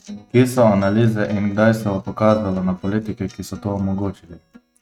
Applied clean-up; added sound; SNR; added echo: neural mask model RNNoise.